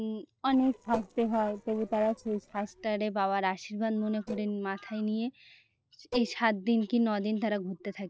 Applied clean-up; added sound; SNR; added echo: neural separator model SepFormer DNS4.